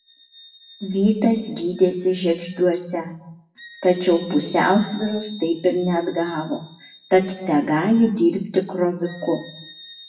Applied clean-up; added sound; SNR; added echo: classical method WPE with log-MMSE.